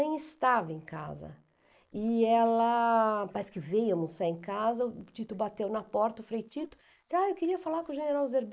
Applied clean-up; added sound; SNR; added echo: neural mask model Resemble Enhance denoiser.